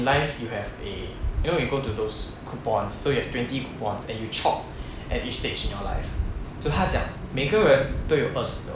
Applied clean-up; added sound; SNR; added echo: none; none; none; none.